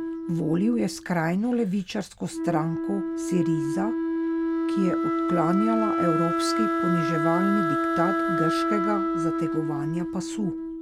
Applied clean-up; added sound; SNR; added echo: none; Wind instrument, woodwind instrument; -1 dB; none.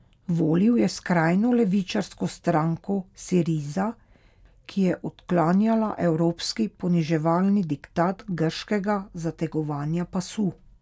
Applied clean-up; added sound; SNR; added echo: none; none; none; none.